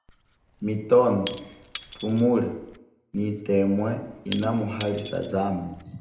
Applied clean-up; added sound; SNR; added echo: none; Shatter / Crushing; 11 dB; reverberation time 0.8 s.